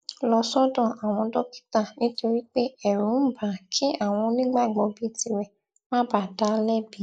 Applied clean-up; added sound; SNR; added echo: neural mask model Resemble Enhance denoiser.